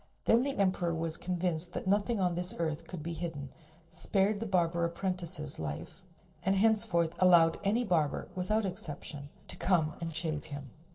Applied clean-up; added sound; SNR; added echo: neural separator model SepFormer DNS4.